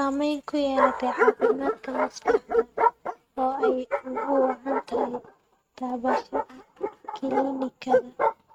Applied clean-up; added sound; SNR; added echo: neural mask model RNNoise.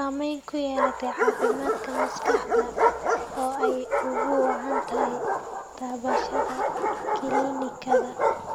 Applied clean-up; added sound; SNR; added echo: none; Bark; -5 dB; none.